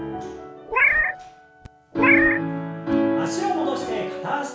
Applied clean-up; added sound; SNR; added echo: none; Meow; -2 dB; reverberation time 0.6 s.